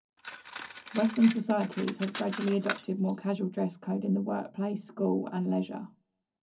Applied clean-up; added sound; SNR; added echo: none; Cutlery, silverware; 12 dB; reverberation time 0.4 s.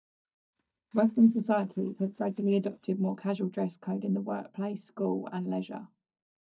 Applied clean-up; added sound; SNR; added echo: neural mask model DeepFilterNet 3.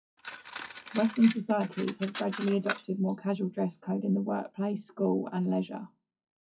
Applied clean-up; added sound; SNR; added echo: classical method WPE with log-MMSE.